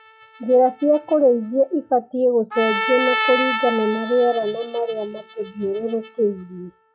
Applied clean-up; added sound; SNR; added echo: classical method log-MMSE.